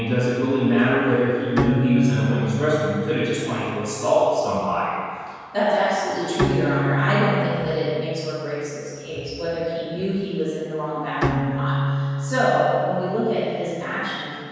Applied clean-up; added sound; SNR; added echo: none; Bowed string instrument; 6 dB; reverberation time 1.9 s.